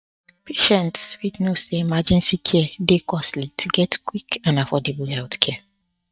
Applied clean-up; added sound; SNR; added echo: neural mask model DeepFilterNet 3.